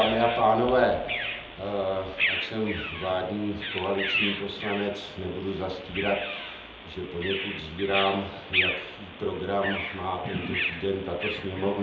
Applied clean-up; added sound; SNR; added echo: none; Bird vocalization, bird call, bird song; 4 dB; reverberation time 0.8 s.